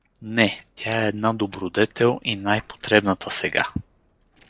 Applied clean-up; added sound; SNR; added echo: neural separator model SepFormer DNS4.